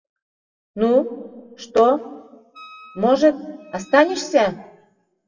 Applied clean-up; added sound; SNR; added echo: classical method WPE with log-MMSE.